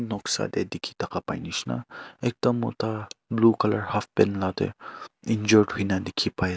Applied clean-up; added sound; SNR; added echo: none; none; none; none.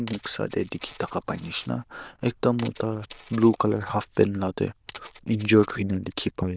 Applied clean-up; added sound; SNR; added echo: neural diffusion model UNIVERSE++.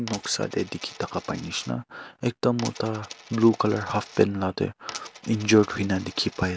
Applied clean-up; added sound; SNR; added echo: none; Coin (dropping); 17 dB; none.